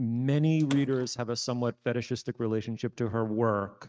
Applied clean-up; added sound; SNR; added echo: neural mask model RNNoise.